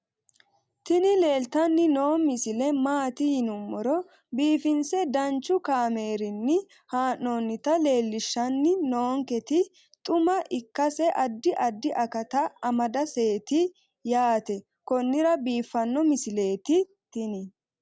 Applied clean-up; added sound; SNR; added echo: none; none; none; none.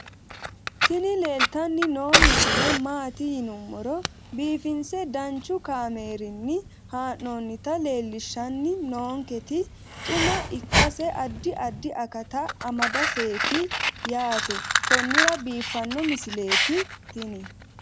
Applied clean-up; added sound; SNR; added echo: none; Fire; -1 dB; none.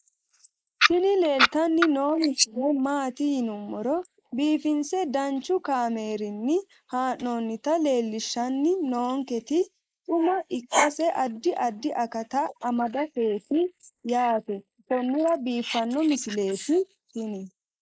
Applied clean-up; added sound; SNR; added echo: neural mask model Resemble Enhance denoiser.